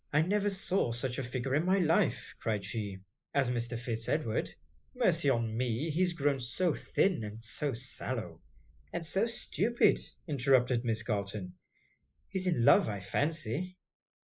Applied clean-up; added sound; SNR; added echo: neural mask model Resemble Enhance denoiser.